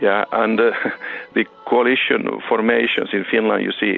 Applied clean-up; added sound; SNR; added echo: none; none; none; none.